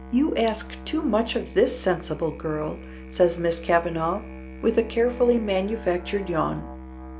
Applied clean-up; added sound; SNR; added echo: none; Musical instrument; 14 dB; none.